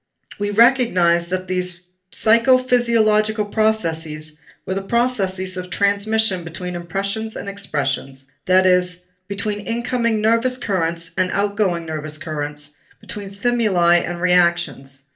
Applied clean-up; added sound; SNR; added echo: none; none; none; reverberation time 0.3 s.